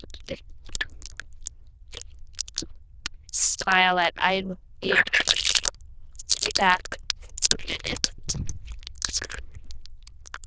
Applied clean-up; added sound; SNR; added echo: neural diffusion model UNIVERSE++.